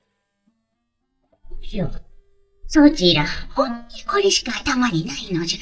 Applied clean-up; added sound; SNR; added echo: neural mask model DeepFilterNet 3.